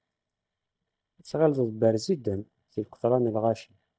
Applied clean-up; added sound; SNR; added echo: neural mask model DeepFilterNet 3.